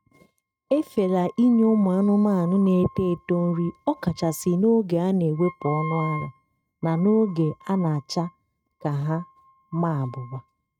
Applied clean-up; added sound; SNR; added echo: neural mask model RNNoise.